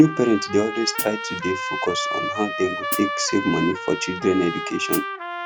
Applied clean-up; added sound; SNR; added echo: none; Hi-hat + Trumpet; 5 dB; none.